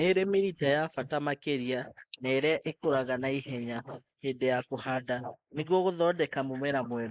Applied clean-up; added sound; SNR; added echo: neural mask model Resemble Enhance denoiser.